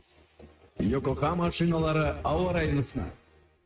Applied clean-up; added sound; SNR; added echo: neural mask model RNNoise.